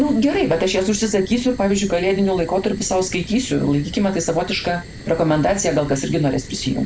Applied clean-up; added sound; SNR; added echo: none; Fire; 15 dB; none.